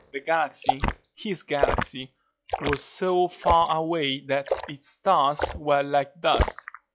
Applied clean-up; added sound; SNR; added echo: classical method log-MMSE.